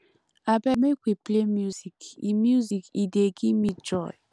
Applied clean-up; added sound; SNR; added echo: none; none; none; none.